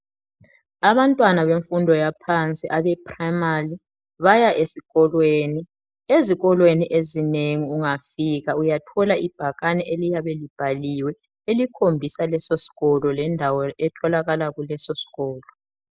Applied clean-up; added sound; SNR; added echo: neural mask model Resemble Enhance denoiser.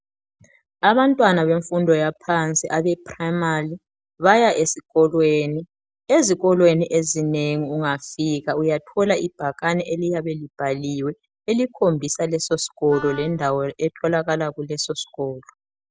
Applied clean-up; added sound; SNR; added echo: none; Wind instrument, woodwind instrument; 16 dB; none.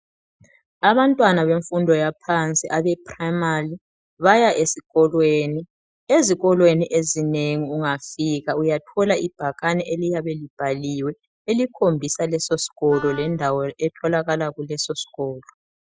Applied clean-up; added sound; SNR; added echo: classical method Wiener filter.